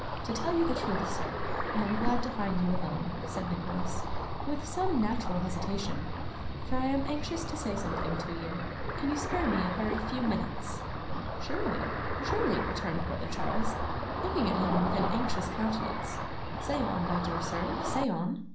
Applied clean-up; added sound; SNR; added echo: none; Ocean; 0 dB; reverberation time 0.6 s.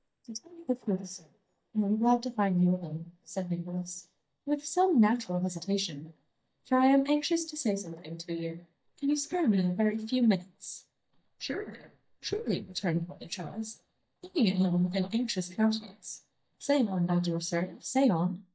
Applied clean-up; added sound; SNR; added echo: neural mask model DeepFilterNet 3.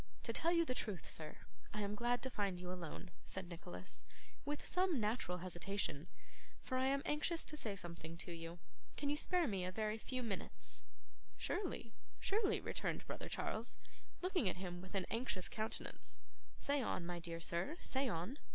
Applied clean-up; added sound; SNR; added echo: none; none; none; none.